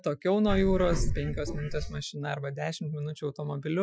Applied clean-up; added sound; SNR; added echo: classical method Wiener filter.